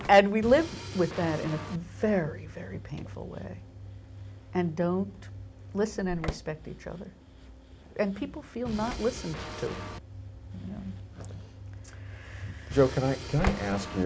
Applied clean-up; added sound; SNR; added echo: none; Drum kit + Slam / Engine; 10 dB; none.